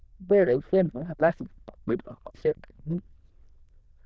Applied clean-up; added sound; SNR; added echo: neural diffusion model UNIVERSE++.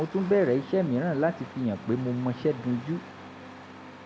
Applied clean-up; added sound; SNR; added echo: none; Engine starting; 16 dB; none.